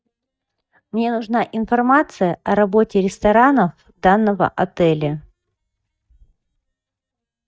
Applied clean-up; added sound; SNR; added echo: neural mask model DeepFilterNet 3.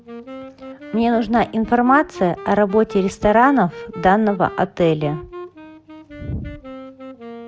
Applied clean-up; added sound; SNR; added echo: none; Wind instrument, woodwind instrument; 16 dB; none.